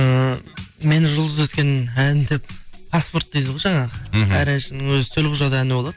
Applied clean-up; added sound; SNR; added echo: none; Bell; 20 dB; none.